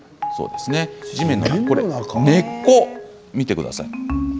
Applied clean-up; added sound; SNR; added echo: none; none; none; none.